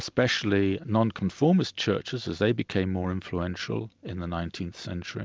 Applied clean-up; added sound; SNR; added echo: none; none; none; none.